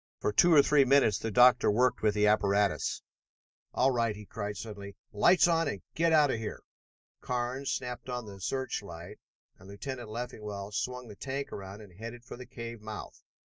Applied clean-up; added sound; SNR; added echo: neural mask model DeepFilterNet 3.